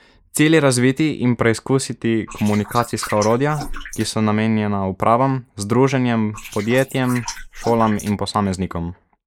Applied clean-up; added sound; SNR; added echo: neural mask model Resemble Enhance denoiser.